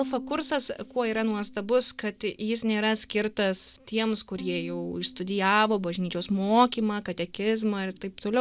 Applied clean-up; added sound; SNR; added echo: none; Bowed string instrument; 19 dB; none.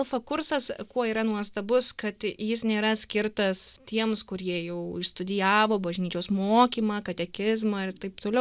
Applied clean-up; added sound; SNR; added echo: none; none; none; none.